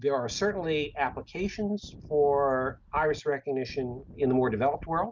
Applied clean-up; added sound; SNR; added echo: none; Wind; 18 dB; none.